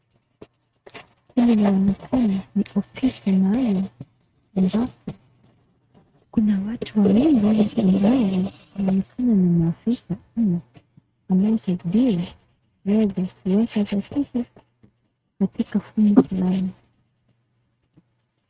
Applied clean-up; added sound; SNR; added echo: neural mask model RNNoise.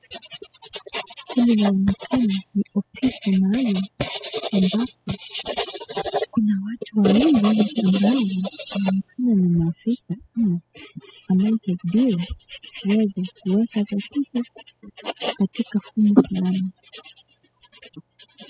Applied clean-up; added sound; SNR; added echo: classical method spectral subtraction.